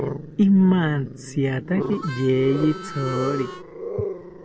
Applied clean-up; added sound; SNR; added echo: none; Growling + Harmonica; 9 dB; none.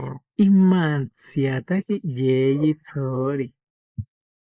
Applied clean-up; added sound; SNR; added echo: neural mask model Resemble Enhance denoiser.